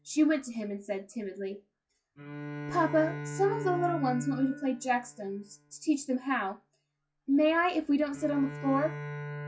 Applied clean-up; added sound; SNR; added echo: classical method log-MMSE.